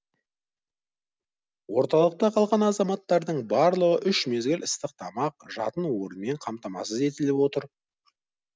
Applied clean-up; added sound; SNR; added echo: none; none; none; none.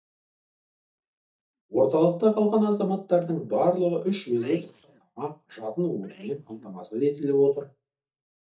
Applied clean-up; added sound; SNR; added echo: neural mask model DeepFilterNet 3.